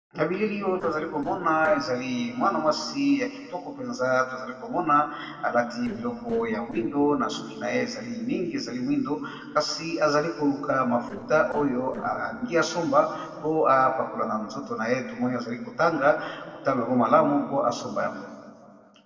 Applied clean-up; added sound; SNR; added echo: neural separator model SepFormer DNS4.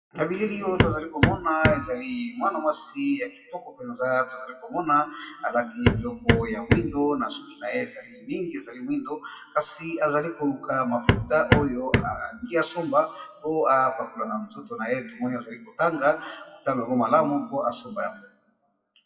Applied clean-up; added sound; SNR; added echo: classical method WPE with log-MMSE.